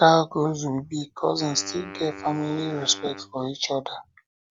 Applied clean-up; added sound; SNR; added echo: none; Wind instrument, woodwind instrument; 17 dB; none.